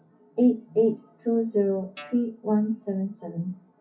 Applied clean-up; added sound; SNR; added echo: classical method WPE with log-MMSE.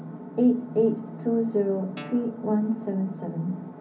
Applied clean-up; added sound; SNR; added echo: none; Guitar; 20 dB; reverberation time 0.4 s.